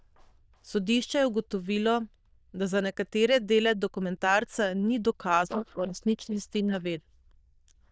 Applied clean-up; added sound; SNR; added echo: neural diffusion model UNIVERSE++.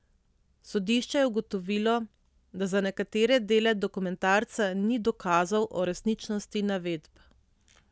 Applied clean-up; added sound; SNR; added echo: none; none; none; none.